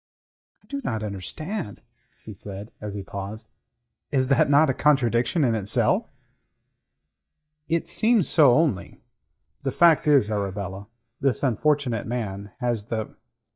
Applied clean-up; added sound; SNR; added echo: neural mask model DeepFilterNet 3.